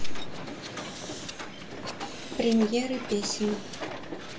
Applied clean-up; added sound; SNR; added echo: none; Hiss; 9 dB; reverberation time 0.2 s.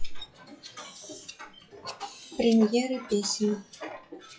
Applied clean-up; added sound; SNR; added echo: classical method WPE with log-MMSE.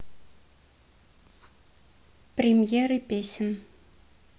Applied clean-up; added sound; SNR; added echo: none; none; none; none.